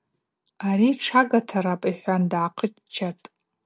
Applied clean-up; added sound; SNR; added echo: none; none; none; none.